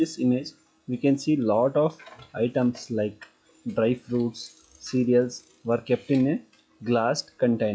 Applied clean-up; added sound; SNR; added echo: classical method log-MMSE.